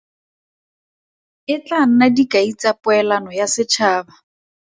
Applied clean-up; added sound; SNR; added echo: none; none; none; none.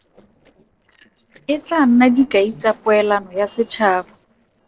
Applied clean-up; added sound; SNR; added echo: neural separator model SepFormer DNS4.